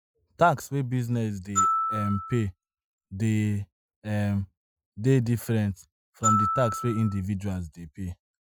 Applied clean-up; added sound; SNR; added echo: classical method Wiener filter.